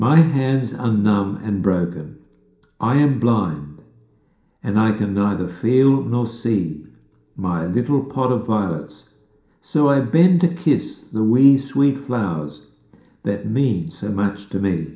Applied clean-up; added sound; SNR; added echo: none; none; none; reverberation time 0.5 s.